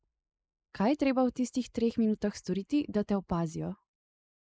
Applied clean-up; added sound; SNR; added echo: neural mask model Resemble Enhance denoiser.